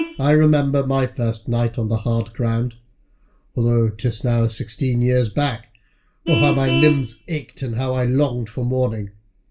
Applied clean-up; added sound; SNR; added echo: none; Vehicle horn, car horn, honking; 12 dB; reverberation time 0.2 s.